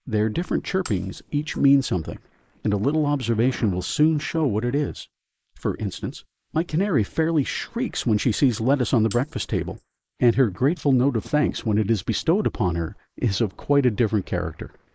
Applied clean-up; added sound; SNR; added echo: neural mask model Resemble Enhance denoiser.